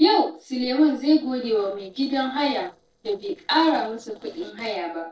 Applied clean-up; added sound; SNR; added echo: neural separator model SepFormer DNS4.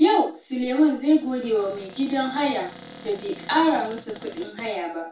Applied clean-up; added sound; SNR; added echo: none; Cupboard open or close; 19 dB; reverberation time 0.3 s.